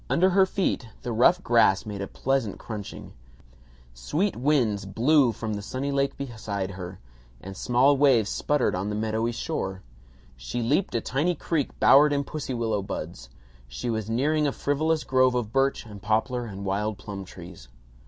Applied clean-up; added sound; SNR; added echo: none; none; none; none.